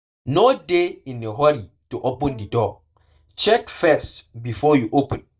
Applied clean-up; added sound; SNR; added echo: neural mask model DeepFilterNet 3.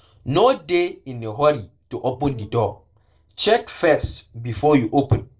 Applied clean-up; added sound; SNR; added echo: neural separator model SepFormer DNS4.